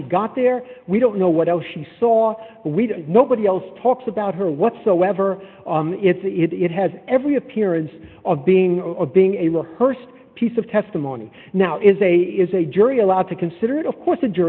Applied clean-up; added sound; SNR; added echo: none; none; none; none.